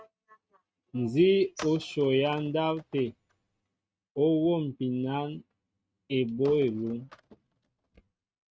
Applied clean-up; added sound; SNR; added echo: neural mask model RNNoise.